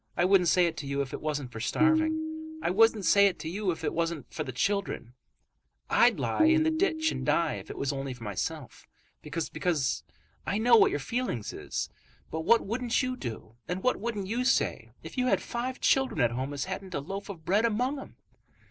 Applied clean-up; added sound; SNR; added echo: none; Tabla; 3 dB; none.